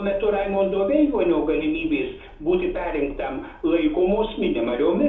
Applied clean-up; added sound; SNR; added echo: none; Subway, metro, underground; 19 dB; reverberation time 1.0 s.